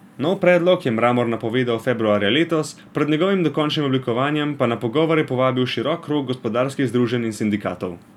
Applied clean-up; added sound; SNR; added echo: none; none; none; none.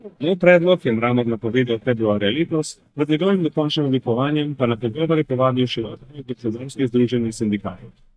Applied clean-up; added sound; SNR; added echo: neural mask model DeepFilterNet 3.